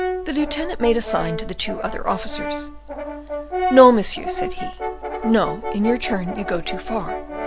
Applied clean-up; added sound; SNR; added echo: none; Brass instrument; 7 dB; none.